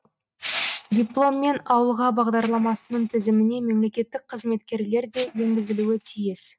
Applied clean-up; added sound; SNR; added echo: neural mask model RNNoise.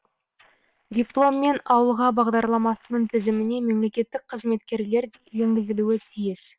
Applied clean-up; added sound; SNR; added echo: neural separator model SepFormer WHAM!.